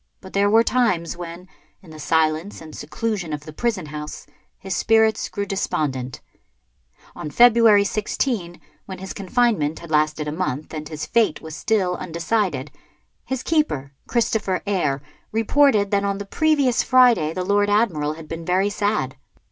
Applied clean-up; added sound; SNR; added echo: none; none; none; none.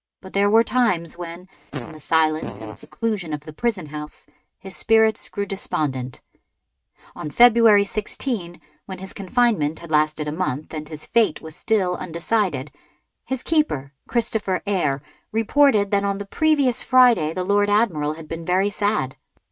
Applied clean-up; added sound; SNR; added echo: neural mask model RNNoise.